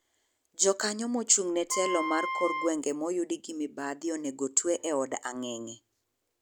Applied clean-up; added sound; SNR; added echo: none; Wind instrument, woodwind instrument; 3 dB; none.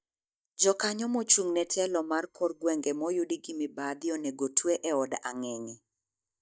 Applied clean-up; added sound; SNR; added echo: neural mask model DeepFilterNet 3.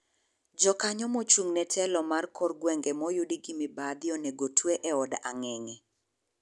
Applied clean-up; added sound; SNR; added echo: none; none; none; none.